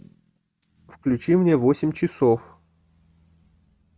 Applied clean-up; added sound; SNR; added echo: neural mask model RNNoise.